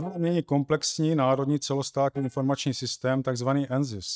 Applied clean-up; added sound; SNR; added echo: neural mask model DeepFilterNet 3.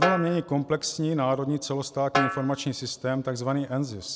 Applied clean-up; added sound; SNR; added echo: none; Snare drum; 6 dB; none.